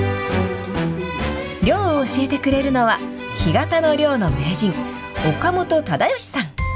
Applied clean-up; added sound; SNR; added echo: none; none; none; none.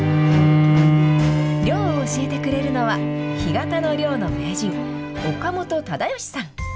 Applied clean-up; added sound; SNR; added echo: none; Bowed string instrument; -4 dB; none.